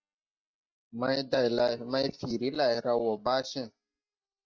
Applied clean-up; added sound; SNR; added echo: neural mask model DeepFilterNet 3.